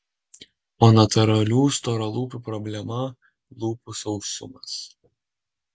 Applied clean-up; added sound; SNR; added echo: none; none; none; none.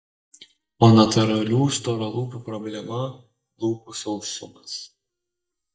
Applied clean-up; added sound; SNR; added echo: neural mask model DeepFilterNet 3.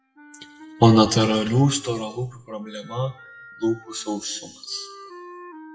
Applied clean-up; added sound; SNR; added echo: classical method WPE with log-MMSE.